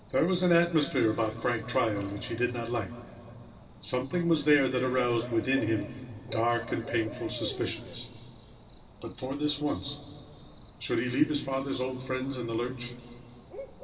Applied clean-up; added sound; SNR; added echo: none; Cricket / Bird; 17 dB; reverberation time 2.5 s.